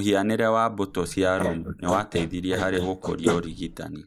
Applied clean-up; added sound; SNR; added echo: neural mask model Resemble Enhance denoiser.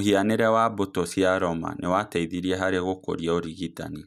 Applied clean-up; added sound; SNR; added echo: none; none; none; none.